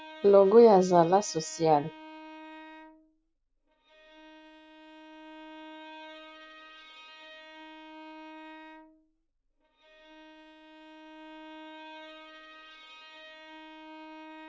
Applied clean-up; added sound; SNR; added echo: none; Bowed string instrument; 19 dB; none.